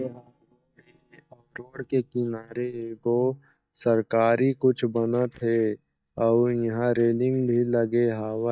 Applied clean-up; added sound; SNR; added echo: neural mask model DeepFilterNet 3.